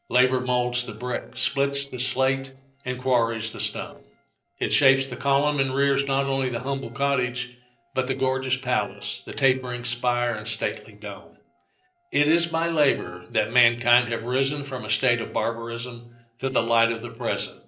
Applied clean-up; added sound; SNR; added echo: neural separator model SepFormer DNS4.